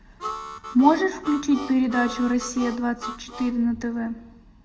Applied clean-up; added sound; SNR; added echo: none; Harmonica; 12 dB; reverberation time 0.8 s.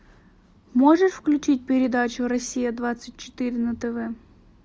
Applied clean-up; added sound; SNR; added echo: none; none; none; none.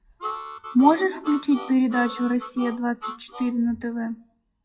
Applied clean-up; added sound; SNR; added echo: classical method WPE with log-MMSE.